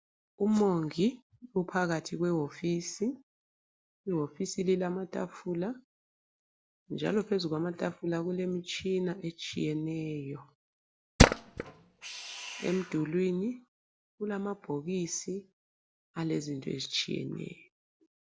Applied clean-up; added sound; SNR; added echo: none; Tools; -5 dB; none.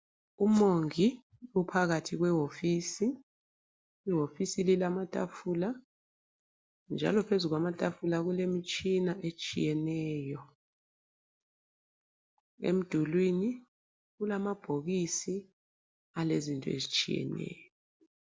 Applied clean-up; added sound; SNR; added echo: none; none; none; none.